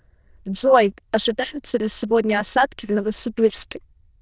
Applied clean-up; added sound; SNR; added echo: neural diffusion model UNIVERSE++.